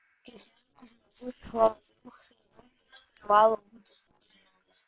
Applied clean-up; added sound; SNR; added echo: neural separator model SepFormer WHAM!.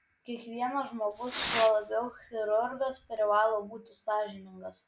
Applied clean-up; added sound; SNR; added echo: none; Fireworks; 9 dB; none.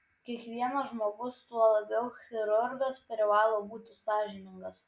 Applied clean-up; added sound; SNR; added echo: none; none; none; none.